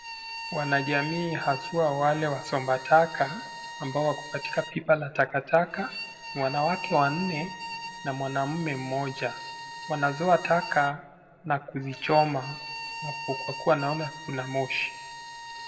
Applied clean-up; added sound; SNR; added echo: none; Bowed string instrument; 11 dB; reverberation time 1.3 s.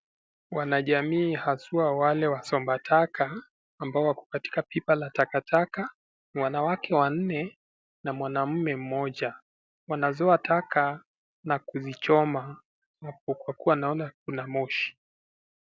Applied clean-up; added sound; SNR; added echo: none; none; none; none.